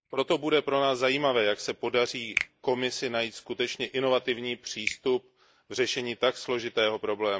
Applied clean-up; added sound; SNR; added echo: neural mask model DeepFilterNet 3.